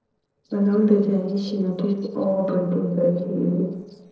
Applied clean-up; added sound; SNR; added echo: neural separator model SepFormer DNS4.